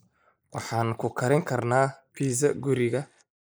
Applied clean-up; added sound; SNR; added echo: neural mask model Resemble Enhance denoiser.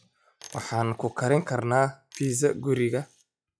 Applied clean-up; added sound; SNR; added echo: classical method log-MMSE.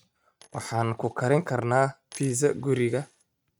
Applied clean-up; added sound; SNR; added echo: neural mask model RNNoise.